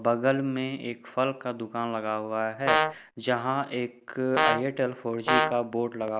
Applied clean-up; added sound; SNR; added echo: none; Brass instrument; -3 dB; none.